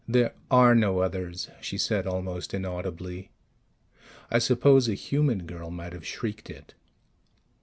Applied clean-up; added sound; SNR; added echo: none; none; none; none.